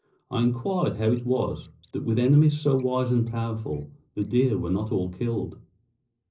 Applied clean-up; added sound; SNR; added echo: neural separator model SepFormer DNS4.